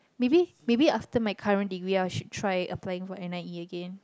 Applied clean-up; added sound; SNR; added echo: none; none; none; none.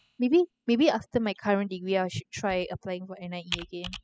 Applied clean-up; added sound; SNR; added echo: classical method spectral subtraction.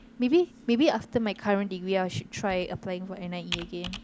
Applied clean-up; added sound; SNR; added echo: none; Computer keyboard; 16 dB; none.